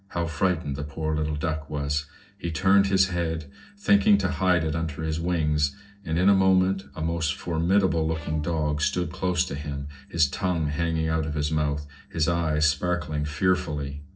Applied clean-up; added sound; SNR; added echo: neural separator model SepFormer DNS4.